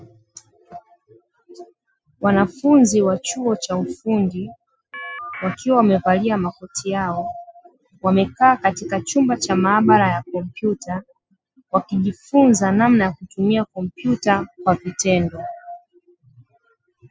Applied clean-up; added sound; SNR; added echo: classical method spectral subtraction.